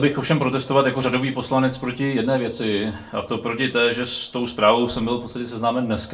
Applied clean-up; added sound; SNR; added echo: none; none; none; reverberation time 0.3 s.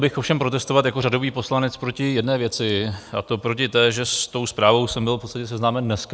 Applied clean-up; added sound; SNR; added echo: none; none; none; none.